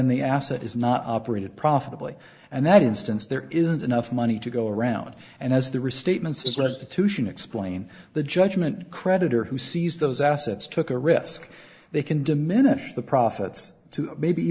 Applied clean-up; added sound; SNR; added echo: neural mask model Resemble Enhance denoiser.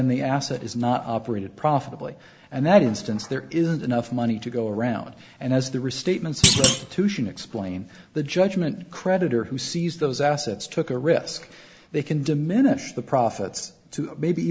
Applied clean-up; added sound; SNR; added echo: none; Thump, thud; -2 dB; none.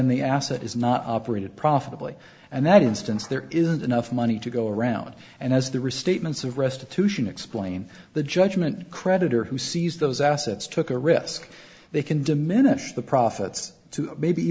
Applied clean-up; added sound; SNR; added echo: none; none; none; none.